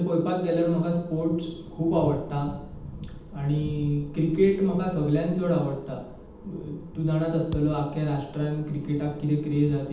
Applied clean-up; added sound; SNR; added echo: none; Thump, thud; 13 dB; reverberation time 0.8 s.